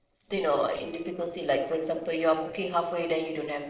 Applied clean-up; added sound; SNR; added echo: neural separator model SepFormer DNS4.